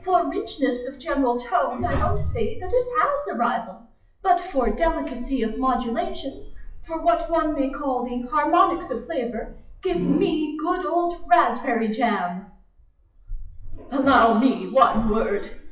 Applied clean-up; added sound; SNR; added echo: classical method WPE with log-MMSE.